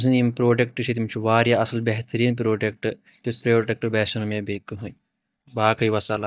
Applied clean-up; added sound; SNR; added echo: neural mask model DeepFilterNet 3.